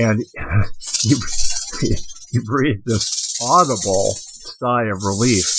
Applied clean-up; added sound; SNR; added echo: classical method Wiener filter.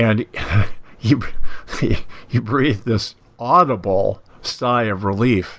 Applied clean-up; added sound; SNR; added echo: none; none; none; none.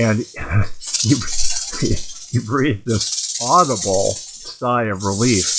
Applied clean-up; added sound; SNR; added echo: classical method log-MMSE.